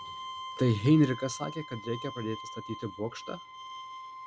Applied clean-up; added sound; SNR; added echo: none; Bowed string instrument; 12 dB; none.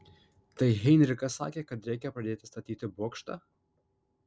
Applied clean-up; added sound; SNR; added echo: none; none; none; none.